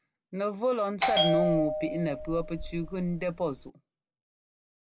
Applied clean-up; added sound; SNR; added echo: none; Bell; -2 dB; none.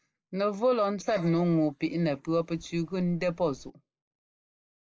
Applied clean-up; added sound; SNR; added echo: neural mask model Resemble Enhance denoiser.